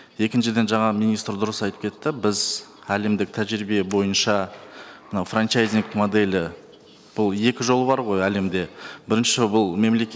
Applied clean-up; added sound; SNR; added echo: none; none; none; none.